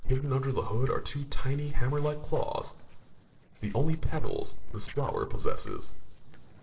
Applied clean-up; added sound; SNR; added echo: neural separator model SepFormer DNS4.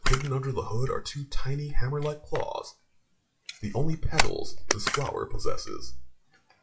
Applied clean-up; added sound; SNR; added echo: classical method WPE with log-MMSE.